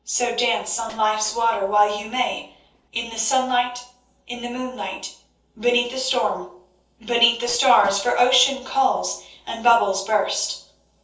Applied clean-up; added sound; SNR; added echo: neural separator model SepFormer DNS4.